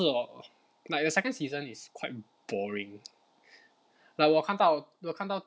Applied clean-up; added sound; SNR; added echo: none; none; none; none.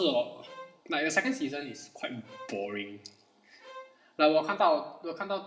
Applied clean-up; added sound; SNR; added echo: none; Bowed string instrument; 19 dB; reverberation time 0.9 s.